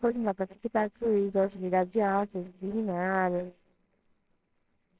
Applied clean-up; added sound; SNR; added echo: neural separator model SepFormer WHAMR!.